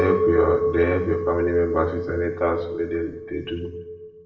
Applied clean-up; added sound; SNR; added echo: none; Chink, clink; 1 dB; reverberation time 0.7 s.